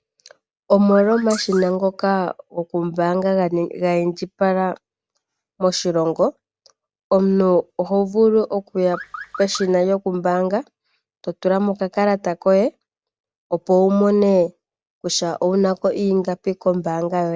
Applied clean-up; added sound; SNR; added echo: none; Rattle (instrument) + Car; 15 dB; none.